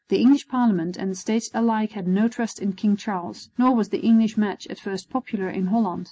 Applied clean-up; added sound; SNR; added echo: none; none; none; none.